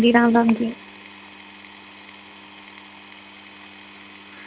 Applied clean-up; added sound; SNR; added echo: none; Power tool; 19 dB; none.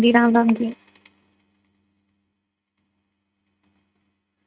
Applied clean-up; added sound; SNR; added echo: neural mask model RNNoise.